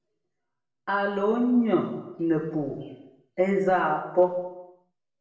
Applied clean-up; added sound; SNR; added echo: none; none; none; reverberation time 0.8 s.